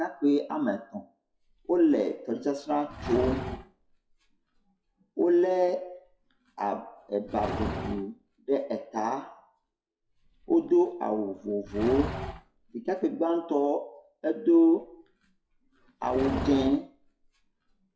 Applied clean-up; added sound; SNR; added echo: classical method WPE with log-MMSE.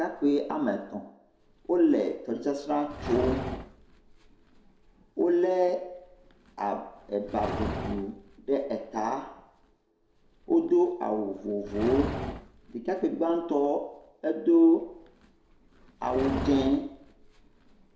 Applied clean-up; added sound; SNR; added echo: none; Livestock, farm animals, working animals; 12 dB; reverberation time 0.5 s.